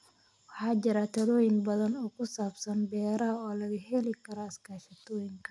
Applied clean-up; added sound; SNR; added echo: none; none; none; none.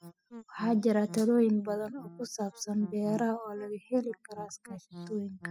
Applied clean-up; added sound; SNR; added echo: classical method spectral subtraction.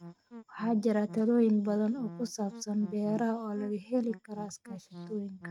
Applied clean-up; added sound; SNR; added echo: neural mask model RNNoise.